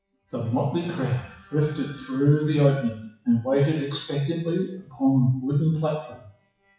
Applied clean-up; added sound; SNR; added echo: classical method WPE with log-MMSE.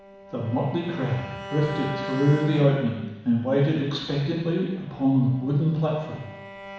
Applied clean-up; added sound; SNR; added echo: none; Bowed string instrument; 14 dB; reverberation time 1.1 s.